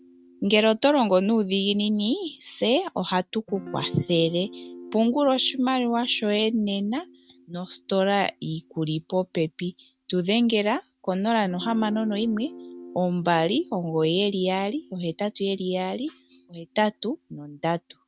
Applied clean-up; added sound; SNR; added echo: neural mask model RNNoise.